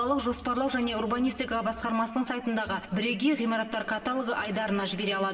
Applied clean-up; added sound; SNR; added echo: none; none; none; reverberation time 2.8 s.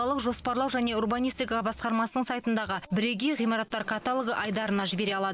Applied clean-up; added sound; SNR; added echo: none; none; none; none.